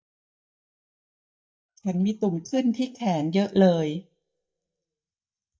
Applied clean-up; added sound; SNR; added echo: neural mask model DeepFilterNet 3.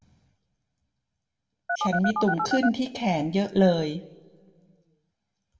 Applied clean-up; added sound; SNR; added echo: none; Telephone; 0 dB; reverberation time 0.7 s.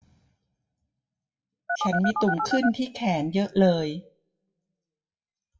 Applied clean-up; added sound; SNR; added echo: classical method WPE with log-MMSE.